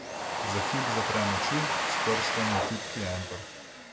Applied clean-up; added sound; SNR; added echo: none; Domestic sounds, home sounds; -4 dB; none.